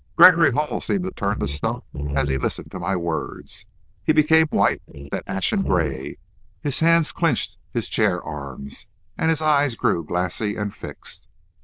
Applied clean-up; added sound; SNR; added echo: neural diffusion model UNIVERSE++.